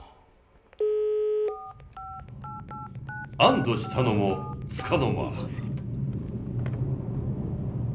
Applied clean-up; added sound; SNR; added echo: none; Telephone; 6 dB; reverberation time 0.5 s.